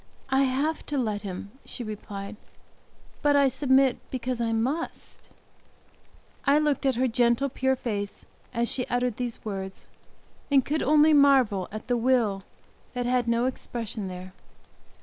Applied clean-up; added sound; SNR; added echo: none; Insect; 17 dB; none.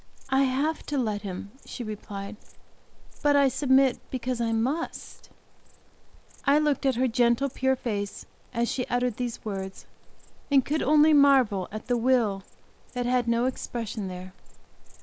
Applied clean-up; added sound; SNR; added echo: neural mask model Resemble Enhance denoiser.